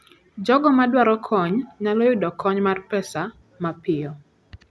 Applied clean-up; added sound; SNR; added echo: none; none; none; none.